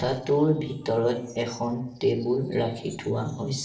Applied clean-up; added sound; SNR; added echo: neural separator model SepFormer DNS4.